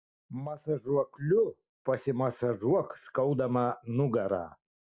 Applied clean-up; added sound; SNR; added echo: none; none; none; none.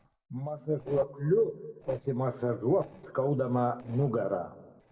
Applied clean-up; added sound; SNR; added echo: neural separator model SepFormer DNS4.